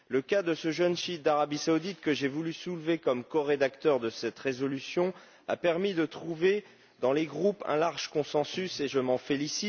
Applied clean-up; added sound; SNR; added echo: none; none; none; none.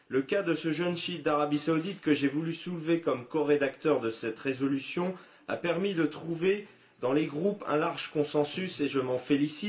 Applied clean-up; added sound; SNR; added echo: none; none; none; reverberation time 0.2 s.